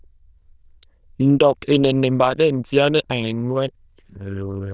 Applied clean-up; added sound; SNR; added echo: neural diffusion model UNIVERSE++.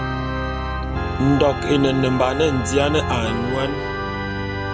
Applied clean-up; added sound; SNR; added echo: none; Organ; 2 dB; none.